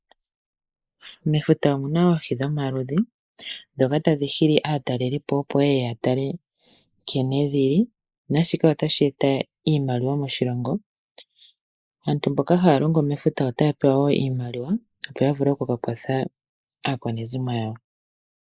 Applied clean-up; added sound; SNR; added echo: neural mask model Resemble Enhance denoiser.